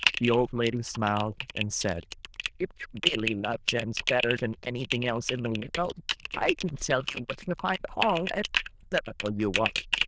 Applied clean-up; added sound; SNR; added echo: neural diffusion model UNIVERSE++.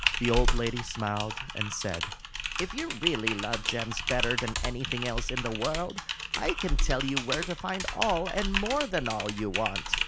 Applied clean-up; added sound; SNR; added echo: none; Typing; -1 dB; none.